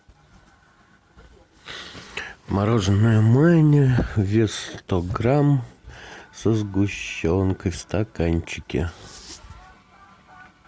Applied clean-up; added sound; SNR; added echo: none; none; none; none.